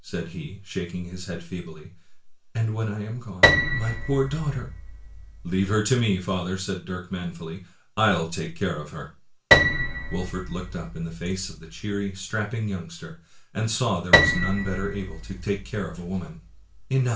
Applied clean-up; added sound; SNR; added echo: none; Piano; -2 dB; reverberation time 0.3 s.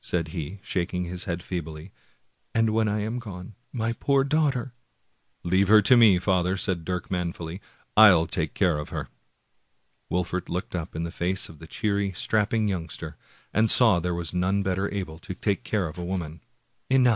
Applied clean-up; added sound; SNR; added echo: none; none; none; none.